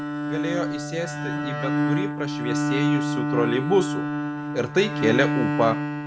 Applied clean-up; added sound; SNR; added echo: none; Bowed string instrument; -1 dB; none.